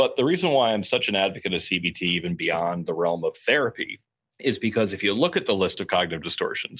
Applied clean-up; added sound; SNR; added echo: none; none; none; none.